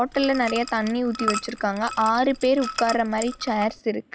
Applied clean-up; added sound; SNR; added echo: none; Liquid; 11 dB; none.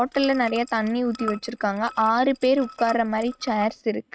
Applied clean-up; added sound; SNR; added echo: neural mask model RNNoise.